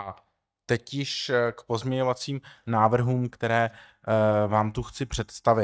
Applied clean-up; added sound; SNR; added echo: neural mask model DeepFilterNet 3.